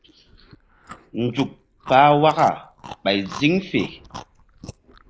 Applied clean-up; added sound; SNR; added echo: neural mask model Resemble Enhance denoiser.